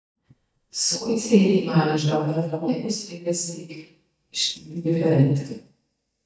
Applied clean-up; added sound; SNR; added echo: neural mask model DeepFilterNet 3.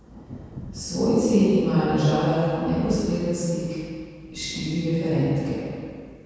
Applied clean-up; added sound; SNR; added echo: none; Thunder; 20 dB; reverberation time 2.1 s.